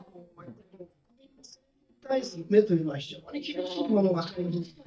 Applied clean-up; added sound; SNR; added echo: neural mask model DeepFilterNet 3.